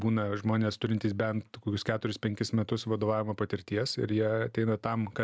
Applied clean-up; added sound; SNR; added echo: none; none; none; none.